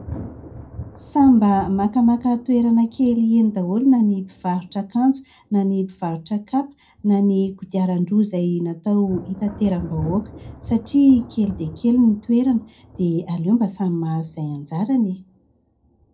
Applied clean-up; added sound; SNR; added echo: none; Thunder; 20 dB; reverberation time 0.2 s.